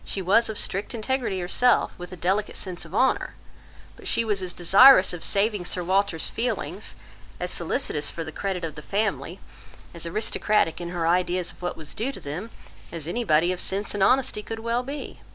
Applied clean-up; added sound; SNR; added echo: none; none; none; none.